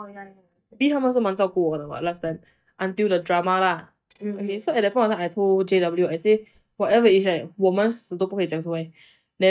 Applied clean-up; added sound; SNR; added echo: neural mask model DeepFilterNet 3.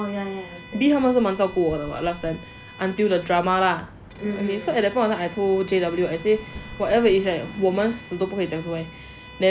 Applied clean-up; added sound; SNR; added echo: none; Dog + Bowed string instrument; 19 dB; none.